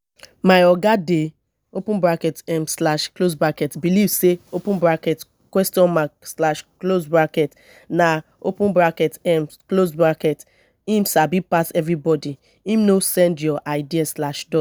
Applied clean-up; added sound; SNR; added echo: none; none; none; none.